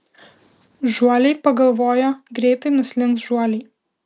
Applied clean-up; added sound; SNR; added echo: none; none; none; none.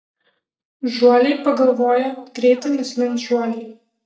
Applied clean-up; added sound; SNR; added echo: neural mask model DeepFilterNet 3.